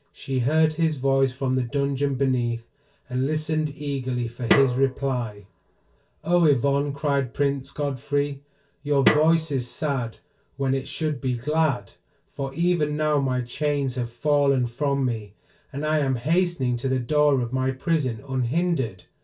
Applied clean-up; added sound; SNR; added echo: none; Snare drum; 5 dB; reverberation time 0.2 s.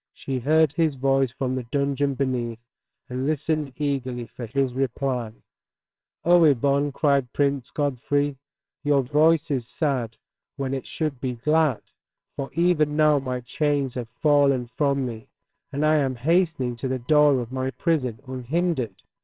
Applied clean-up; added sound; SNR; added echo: neural separator model SepFormer WHAMR!.